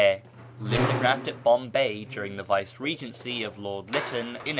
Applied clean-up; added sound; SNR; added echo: none; Squeak; 2 dB; none.